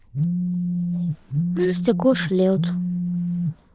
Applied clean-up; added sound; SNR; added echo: neural diffusion model UNIVERSE++.